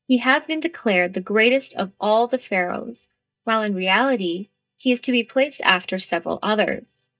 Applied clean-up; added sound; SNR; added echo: neural mask model DeepFilterNet 3.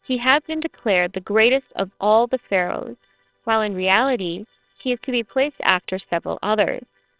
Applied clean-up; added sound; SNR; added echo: neural separator model SepFormer WHAMR!.